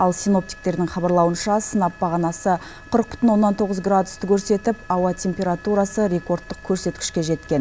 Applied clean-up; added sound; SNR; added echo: none; none; none; none.